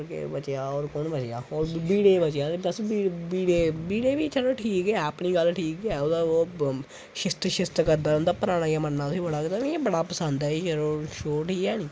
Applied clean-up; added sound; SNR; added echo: none; Explosion; 19 dB; none.